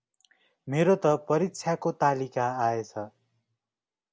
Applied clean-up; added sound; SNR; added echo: none; none; none; none.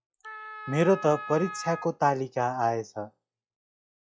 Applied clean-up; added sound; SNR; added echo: classical method log-MMSE.